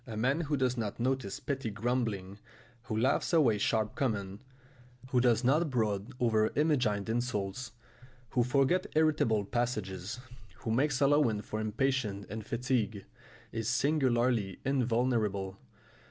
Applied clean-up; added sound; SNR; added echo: none; none; none; none.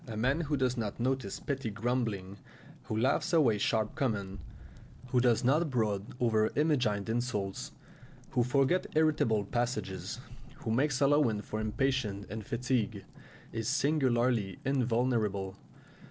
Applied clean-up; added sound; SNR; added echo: none; Fire + Boom; 19 dB; none.